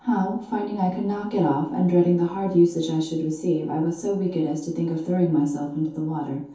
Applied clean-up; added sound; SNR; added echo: none; none; none; reverberation time 0.6 s.